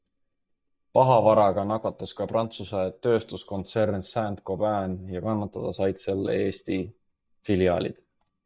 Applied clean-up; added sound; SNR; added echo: neural mask model DeepFilterNet 3.